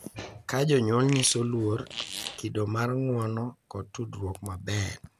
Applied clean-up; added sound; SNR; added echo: none; Fart; 10 dB; none.